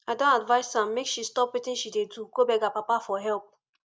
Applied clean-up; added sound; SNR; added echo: none; none; none; none.